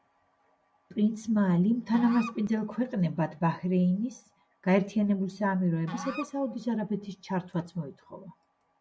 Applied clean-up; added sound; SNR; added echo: none; Musical instrument; 16 dB; none.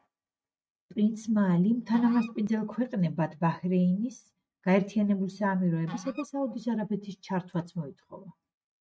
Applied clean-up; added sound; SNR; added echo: neural mask model RNNoise.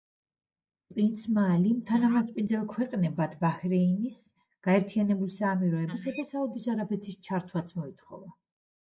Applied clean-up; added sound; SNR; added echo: neural mask model Resemble Enhance denoiser.